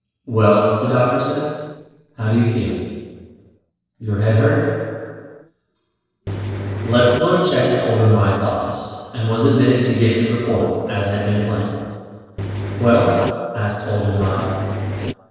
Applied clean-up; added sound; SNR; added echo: neural separator model SepFormer DNS4.